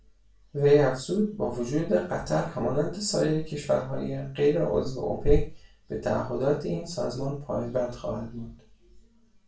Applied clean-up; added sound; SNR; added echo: none; Brass instrument; 16 dB; reverberation time 0.3 s.